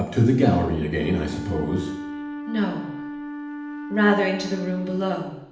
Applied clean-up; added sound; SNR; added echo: none; Wind instrument, woodwind instrument; 11 dB; reverberation time 0.8 s.